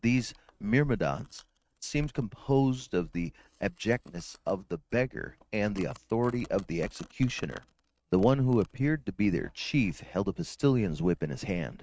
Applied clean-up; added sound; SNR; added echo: neural mask model RNNoise.